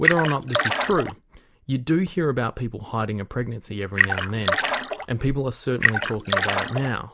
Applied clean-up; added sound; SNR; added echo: none; Splash, splatter; -2 dB; none.